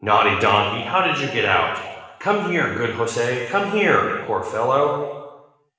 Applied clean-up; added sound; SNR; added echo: none; none; none; reverberation time 1.2 s.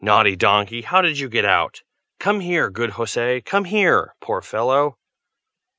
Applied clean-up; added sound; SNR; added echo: none; none; none; none.